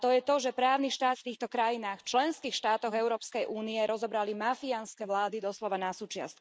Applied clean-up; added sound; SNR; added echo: neural mask model Resemble Enhance denoiser.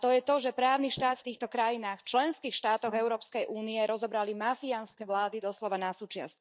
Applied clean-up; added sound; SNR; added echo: neural mask model DeepFilterNet 3.